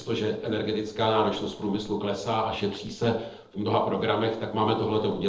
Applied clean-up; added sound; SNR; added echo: neural separator model SepFormer DNS4.